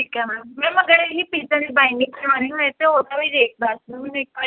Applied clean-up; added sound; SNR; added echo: none; none; none; none.